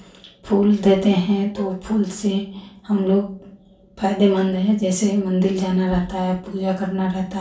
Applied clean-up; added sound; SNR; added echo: none; Bowed string instrument; 19 dB; reverberation time 0.3 s.